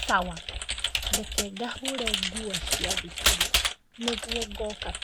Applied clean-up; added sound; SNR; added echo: none; Computer keyboard; -5 dB; none.